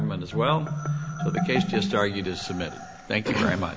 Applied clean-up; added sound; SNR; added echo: none; Marimba, xylophone; 3 dB; none.